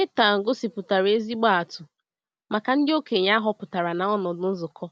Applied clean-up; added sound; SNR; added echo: none; none; none; none.